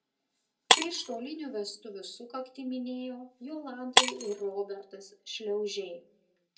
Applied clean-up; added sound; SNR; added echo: none; Shatter; -4 dB; reverberation time 0.2 s.